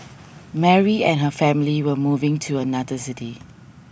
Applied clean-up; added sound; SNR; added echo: none; none; none; none.